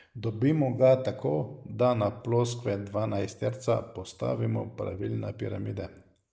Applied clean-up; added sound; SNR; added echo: neural mask model Resemble Enhance denoiser.